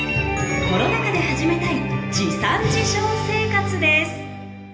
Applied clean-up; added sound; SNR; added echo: none; none; none; reverberation time 0.8 s.